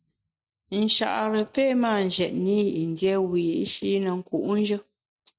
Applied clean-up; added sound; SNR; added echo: none; none; none; none.